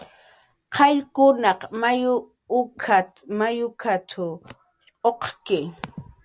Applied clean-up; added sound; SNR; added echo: none; none; none; none.